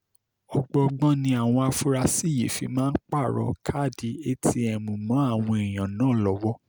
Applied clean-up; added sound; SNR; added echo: none; none; none; none.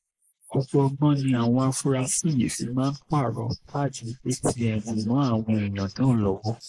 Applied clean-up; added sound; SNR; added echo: neural mask model Resemble Enhance denoiser.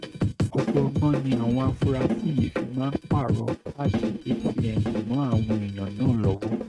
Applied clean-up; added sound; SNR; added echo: neural mask model RNNoise.